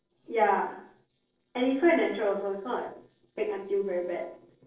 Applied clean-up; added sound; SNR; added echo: neural separator model SepFormer DNS4.